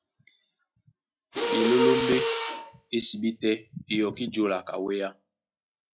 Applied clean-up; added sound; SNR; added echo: classical method log-MMSE.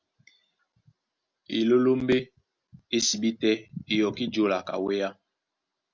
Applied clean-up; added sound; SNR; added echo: none; none; none; none.